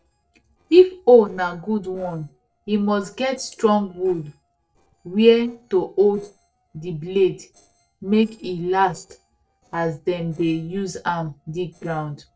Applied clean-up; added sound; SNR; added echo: neural separator model SepFormer DNS4.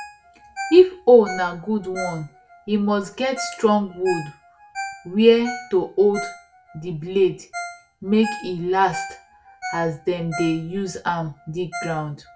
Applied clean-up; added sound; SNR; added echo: none; Ringtone; 14 dB; reverberation time 0.2 s.